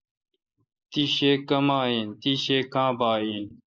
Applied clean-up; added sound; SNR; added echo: neural mask model Resemble Enhance denoiser.